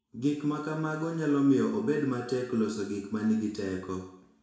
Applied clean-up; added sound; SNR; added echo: none; none; none; reverberation time 0.6 s.